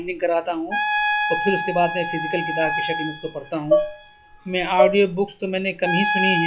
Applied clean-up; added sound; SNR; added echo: classical method log-MMSE.